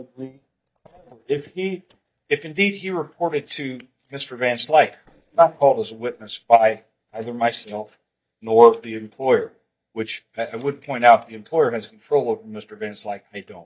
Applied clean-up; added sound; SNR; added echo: neural mask model DeepFilterNet 3.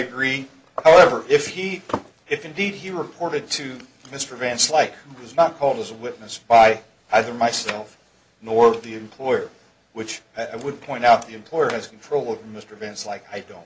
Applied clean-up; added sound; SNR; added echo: none; none; none; none.